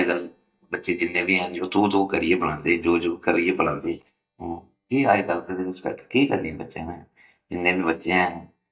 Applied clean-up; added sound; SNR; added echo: neural mask model DeepFilterNet 3.